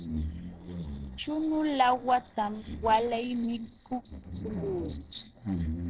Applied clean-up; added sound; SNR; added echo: neural separator model SepFormer DNS4.